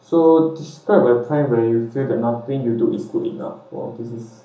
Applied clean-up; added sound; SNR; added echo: none; none; none; reverberation time 1.2 s.